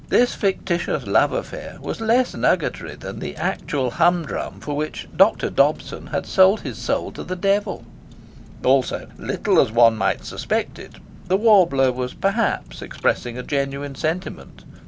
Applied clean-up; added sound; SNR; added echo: none; Car; 18 dB; none.